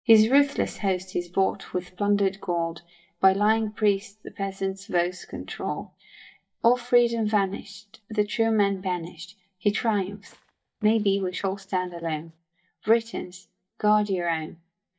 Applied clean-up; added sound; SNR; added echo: neural mask model DeepFilterNet 3.